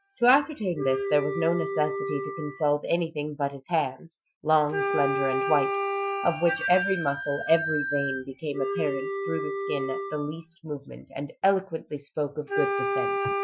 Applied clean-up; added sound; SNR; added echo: classical method Wiener filter.